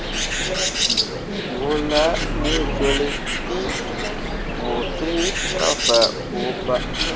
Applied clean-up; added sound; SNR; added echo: none; Bird; -2 dB; none.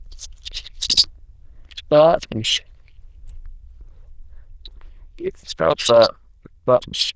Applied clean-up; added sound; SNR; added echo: neural diffusion model UNIVERSE++.